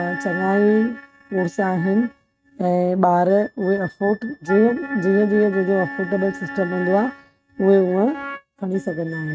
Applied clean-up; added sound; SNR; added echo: neural mask model RNNoise.